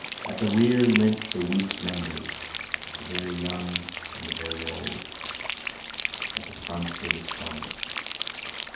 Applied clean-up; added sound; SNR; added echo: none; Rain; 0 dB; reverberation time 2.2 s.